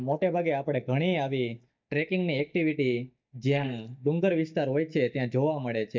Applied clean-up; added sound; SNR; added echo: neural mask model DeepFilterNet 3.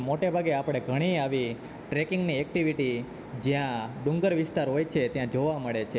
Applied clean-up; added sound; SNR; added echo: none; none; none; none.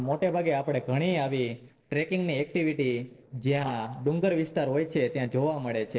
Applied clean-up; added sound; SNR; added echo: neural separator model SepFormer DNS4.